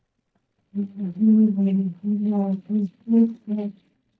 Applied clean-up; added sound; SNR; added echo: neural mask model DeepFilterNet 3.